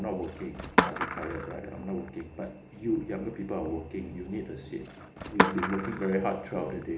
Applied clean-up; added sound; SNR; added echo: none; Skateboard; 0 dB; none.